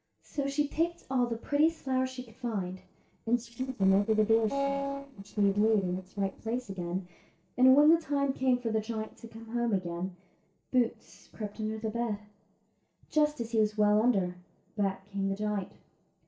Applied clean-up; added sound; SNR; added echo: neural separator model SepFormer DNS4.